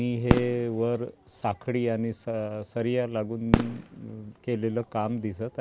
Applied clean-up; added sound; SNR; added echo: none; Fireworks; 3 dB; none.